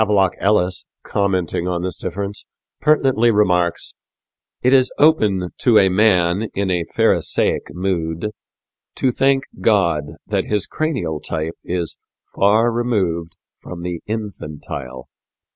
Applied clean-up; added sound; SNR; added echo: none; none; none; none.